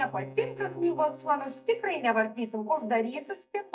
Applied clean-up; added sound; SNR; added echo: neural mask model DeepFilterNet 3.